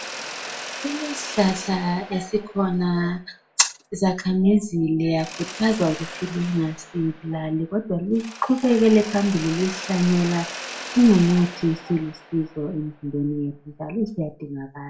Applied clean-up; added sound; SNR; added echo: none; Mechanisms; 15 dB; reverberation time 0.3 s.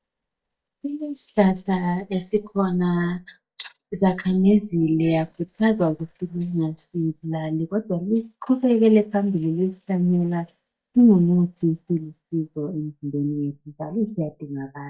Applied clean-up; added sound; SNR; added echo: neural mask model DeepFilterNet 3.